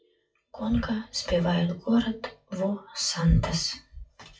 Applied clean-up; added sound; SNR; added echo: classical method WPE with log-MMSE.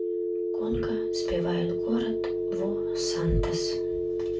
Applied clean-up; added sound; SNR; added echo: none; Telephone; -4 dB; reverberation time 0.2 s.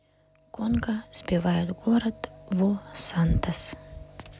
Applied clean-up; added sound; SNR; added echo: none; none; none; none.